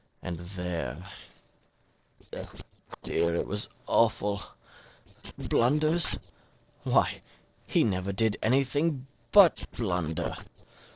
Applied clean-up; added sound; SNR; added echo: neural separator model SepFormer DNS4.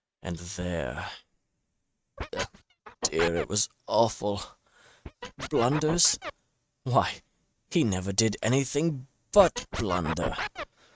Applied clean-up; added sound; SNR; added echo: neural mask model RNNoise.